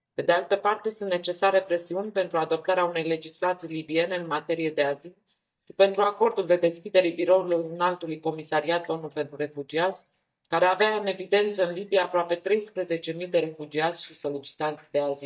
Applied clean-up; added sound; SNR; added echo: neural mask model DeepFilterNet 3.